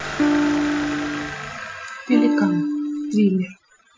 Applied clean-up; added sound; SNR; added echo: classical method Wiener filter.